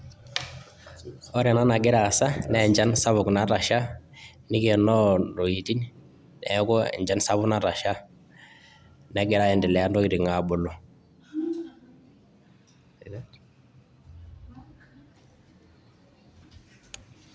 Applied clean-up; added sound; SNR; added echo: none; none; none; none.